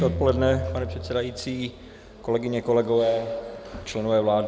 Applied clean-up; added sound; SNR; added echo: none; Guitar; 10 dB; none.